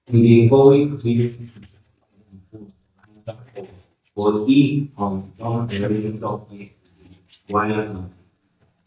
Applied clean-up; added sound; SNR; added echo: neural mask model DeepFilterNet 3.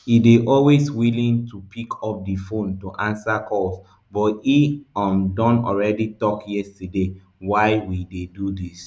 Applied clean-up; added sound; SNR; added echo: none; none; none; none.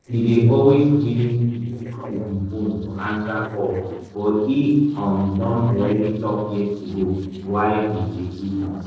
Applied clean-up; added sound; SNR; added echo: neural separator model SepFormer DNS4.